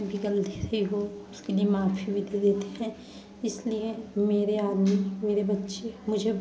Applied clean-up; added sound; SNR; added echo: none; none; none; none.